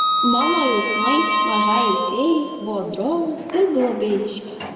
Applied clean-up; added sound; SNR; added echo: none; Sliding door; 1 dB; reverberation time 1.6 s.